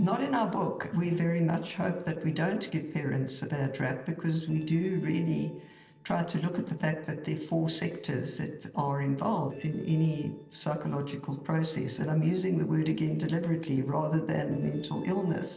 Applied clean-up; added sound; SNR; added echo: neural separator model SepFormer DNS4.